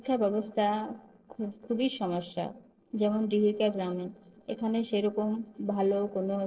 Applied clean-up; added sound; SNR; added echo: neural separator model SepFormer DNS4.